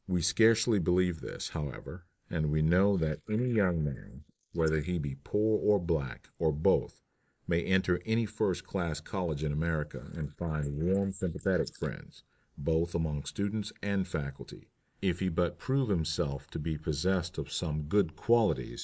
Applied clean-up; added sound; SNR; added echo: neural mask model Resemble Enhance denoiser.